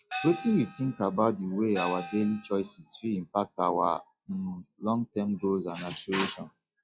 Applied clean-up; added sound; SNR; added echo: classical method log-MMSE.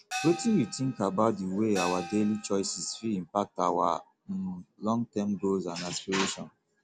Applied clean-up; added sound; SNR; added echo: none; Gong; 11 dB; none.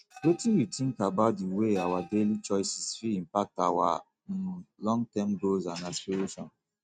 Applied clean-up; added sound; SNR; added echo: neural mask model RNNoise.